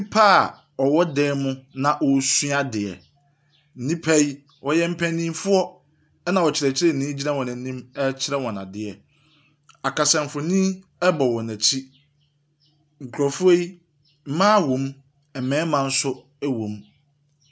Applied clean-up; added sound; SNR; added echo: none; none; none; none.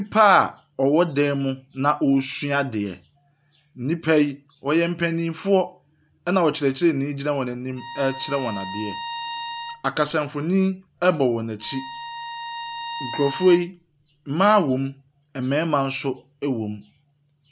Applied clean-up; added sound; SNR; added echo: none; Bowed string instrument; 12 dB; none.